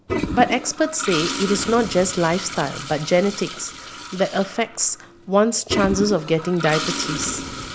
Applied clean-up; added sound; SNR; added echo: none; Toilet flush; 7 dB; none.